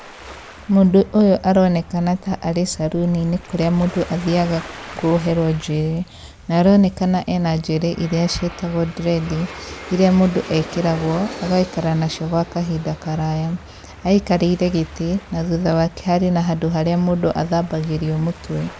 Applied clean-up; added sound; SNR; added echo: none; Aircraft + Waves, surf; 18 dB; none.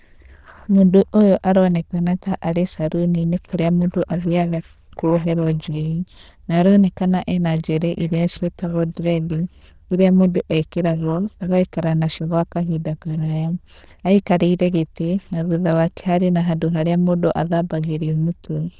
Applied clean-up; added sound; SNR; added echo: neural diffusion model UNIVERSE++.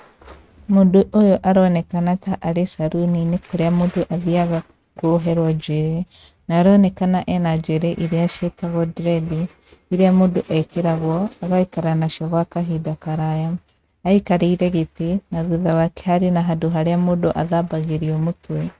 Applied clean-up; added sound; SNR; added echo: neural mask model RNNoise.